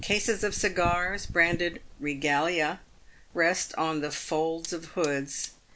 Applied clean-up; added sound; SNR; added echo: none; Fire; 12 dB; none.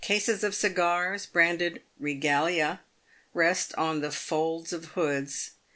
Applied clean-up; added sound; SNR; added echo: none; none; none; none.